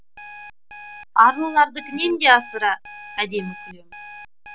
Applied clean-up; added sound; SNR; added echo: none; Alarm; 17 dB; none.